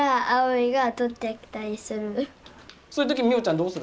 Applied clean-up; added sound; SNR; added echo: none; none; none; none.